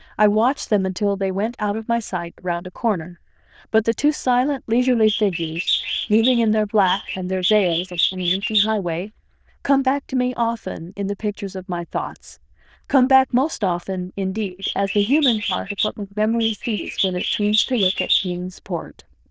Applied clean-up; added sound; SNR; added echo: neural diffusion model UNIVERSE++.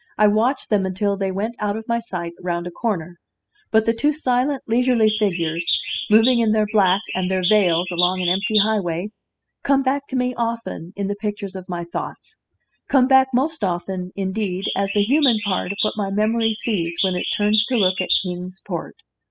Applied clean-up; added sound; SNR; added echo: classical method spectral subtraction.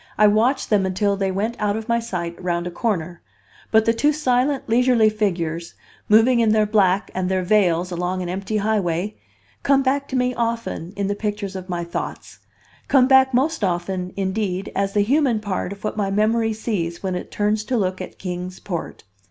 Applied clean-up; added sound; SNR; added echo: none; none; none; none.